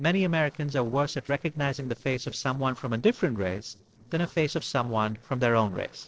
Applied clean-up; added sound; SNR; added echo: neural separator model SepFormer DNS4.